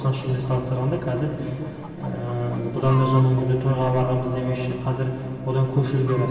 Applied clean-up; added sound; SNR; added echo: none; Chicken, rooster; 18 dB; reverberation time 2.6 s.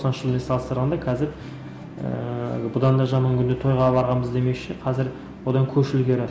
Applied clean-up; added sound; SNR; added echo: none; none; none; none.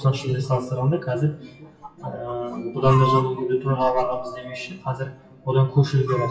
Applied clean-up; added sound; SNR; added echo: classical method WPE with log-MMSE.